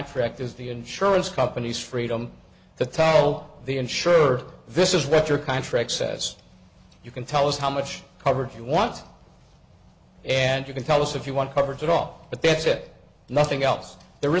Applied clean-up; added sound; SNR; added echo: none; none; none; none.